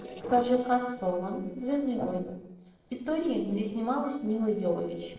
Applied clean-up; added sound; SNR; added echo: neural separator model SepFormer DNS4.